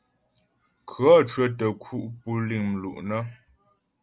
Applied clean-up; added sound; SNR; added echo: none; none; none; none.